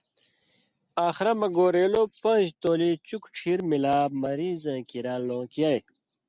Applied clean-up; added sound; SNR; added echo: none; none; none; none.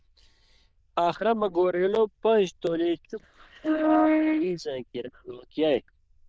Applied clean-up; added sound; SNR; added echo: neural diffusion model UNIVERSE++.